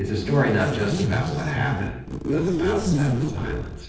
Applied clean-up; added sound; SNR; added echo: neural separator model SepFormer DNS4.